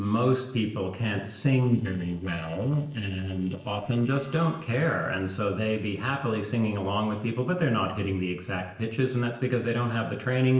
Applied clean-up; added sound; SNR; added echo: neural separator model SepFormer DNS4.